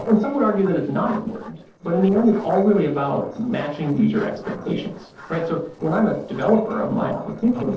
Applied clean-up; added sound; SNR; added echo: neural separator model SepFormer DNS4.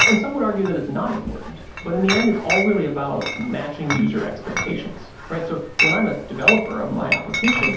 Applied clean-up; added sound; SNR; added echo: none; Chatter / Chink, clink; 2 dB; reverberation time 0.6 s.